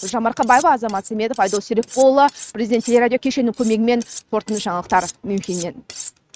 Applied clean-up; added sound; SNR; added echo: neural mask model RNNoise.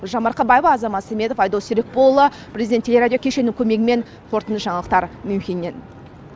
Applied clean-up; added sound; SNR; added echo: none; none; none; none.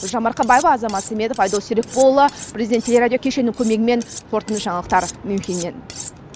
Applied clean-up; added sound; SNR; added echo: none; Cutlery, silverware; 16 dB; none.